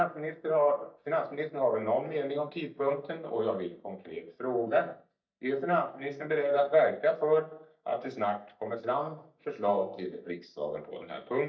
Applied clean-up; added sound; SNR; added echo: neural mask model DeepFilterNet 3.